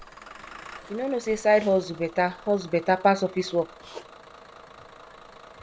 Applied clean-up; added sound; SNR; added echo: none; Engine starting / Bus; 19 dB; none.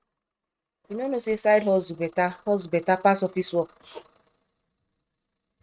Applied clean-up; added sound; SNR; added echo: neural mask model RNNoise.